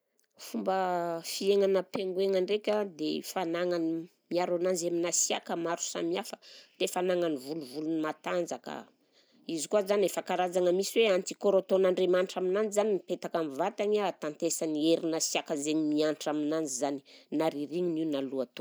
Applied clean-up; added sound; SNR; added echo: none; none; none; none.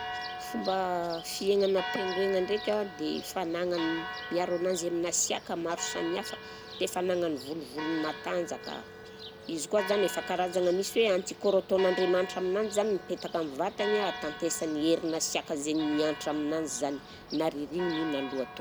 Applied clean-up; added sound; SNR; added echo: none; Church bell; 11 dB; none.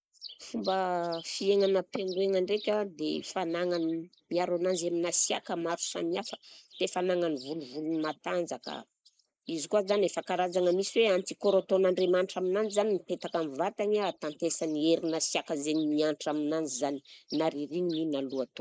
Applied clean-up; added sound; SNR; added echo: neural mask model Resemble Enhance denoiser.